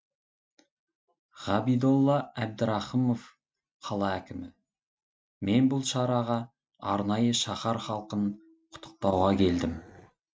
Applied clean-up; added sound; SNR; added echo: neural mask model RNNoise.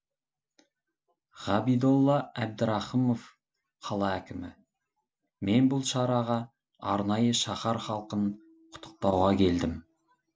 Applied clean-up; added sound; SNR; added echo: none; none; none; none.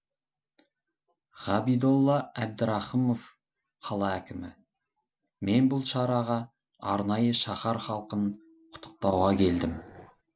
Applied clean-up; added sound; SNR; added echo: none; Dog; 18 dB; none.